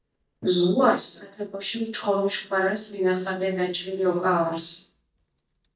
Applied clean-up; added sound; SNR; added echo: neural mask model DeepFilterNet 3.